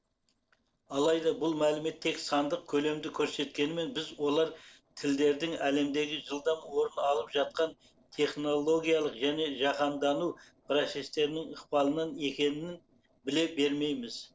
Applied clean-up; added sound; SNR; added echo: neural separator model SepFormer DNS4.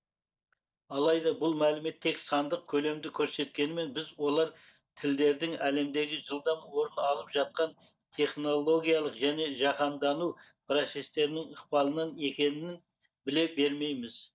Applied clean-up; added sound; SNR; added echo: neural mask model DeepFilterNet 3.